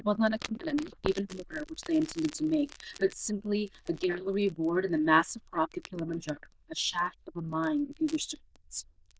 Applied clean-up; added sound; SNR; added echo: neural diffusion model UNIVERSE++.